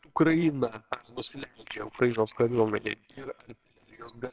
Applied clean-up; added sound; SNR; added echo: neural separator model SepFormer WHAMR!.